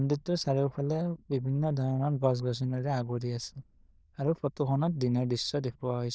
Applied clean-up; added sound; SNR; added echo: neural diffusion model UNIVERSE++.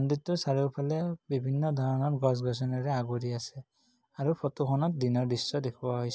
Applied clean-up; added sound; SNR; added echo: none; none; none; none.